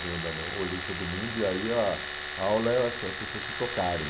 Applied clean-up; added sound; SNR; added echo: none; Domestic sounds, home sounds; 5 dB; none.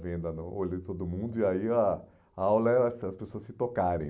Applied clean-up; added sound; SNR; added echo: none; none; none; none.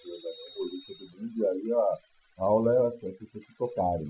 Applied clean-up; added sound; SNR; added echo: classical method Wiener filter.